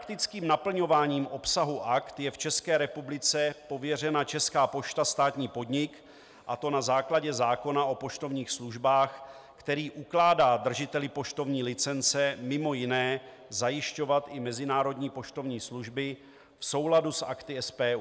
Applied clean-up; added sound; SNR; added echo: none; none; none; none.